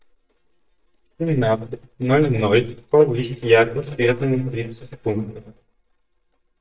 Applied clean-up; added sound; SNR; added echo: neural mask model DeepFilterNet 3.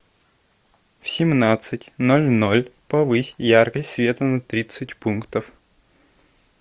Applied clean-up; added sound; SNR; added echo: none; none; none; none.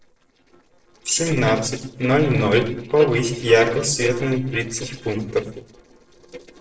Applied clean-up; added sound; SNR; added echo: neural separator model SepFormer DNS4.